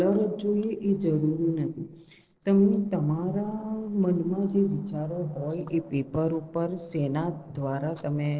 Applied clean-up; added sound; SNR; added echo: neural separator model SepFormer DNS4.